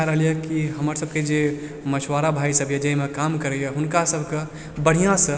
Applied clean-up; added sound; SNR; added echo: none; none; none; none.